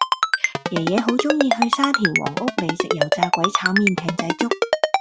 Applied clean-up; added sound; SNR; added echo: none; Ringtone; -3 dB; none.